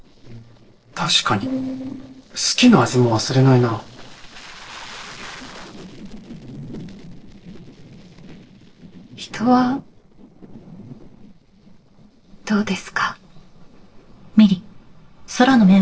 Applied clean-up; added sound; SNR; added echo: neural separator model SepFormer DNS4.